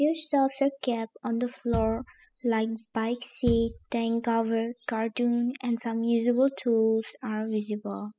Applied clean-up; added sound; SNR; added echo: classical method spectral subtraction.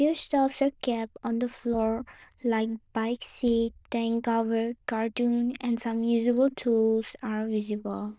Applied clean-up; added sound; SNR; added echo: neural diffusion model UNIVERSE++.